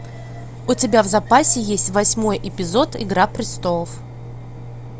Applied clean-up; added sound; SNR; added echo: none; Engine + Alarm; 12 dB; none.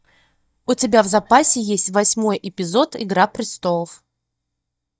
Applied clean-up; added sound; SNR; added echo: neural mask model DeepFilterNet 3.